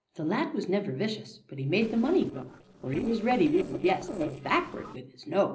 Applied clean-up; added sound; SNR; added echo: neural separator model SepFormer DNS4.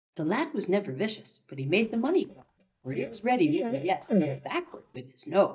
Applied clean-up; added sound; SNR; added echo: neural mask model DeepFilterNet 3.